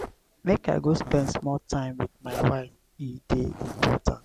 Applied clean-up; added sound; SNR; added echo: none; Zipper (clothing); 14 dB; none.